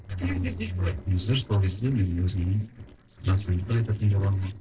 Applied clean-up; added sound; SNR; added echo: neural separator model SepFormer DNS4.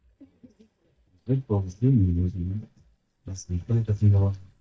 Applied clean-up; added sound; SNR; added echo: neural mask model DeepFilterNet 3.